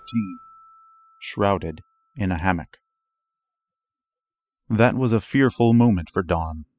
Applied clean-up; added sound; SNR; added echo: classical method spectral subtraction.